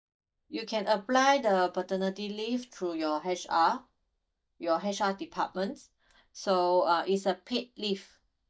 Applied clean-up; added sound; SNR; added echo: neural mask model DeepFilterNet 3.